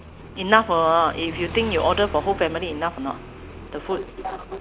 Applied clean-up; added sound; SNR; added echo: none; Motorcycle; 13 dB; none.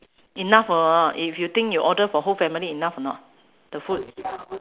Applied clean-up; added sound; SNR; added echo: none; none; none; none.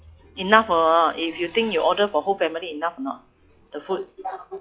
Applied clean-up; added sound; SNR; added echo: classical method log-MMSE.